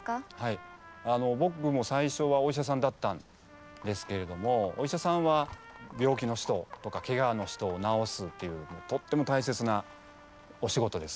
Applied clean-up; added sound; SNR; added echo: none; Livestock, farm animals, working animals + Trumpet; 19 dB; none.